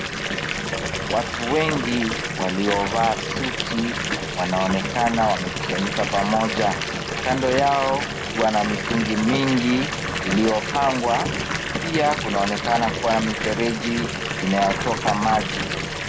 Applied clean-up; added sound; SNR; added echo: none; Fill (with liquid) / Bathtub (filling or washing) / Water tap, faucet; 3 dB; none.